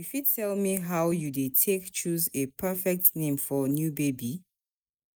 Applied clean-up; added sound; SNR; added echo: neural mask model Resemble Enhance denoiser.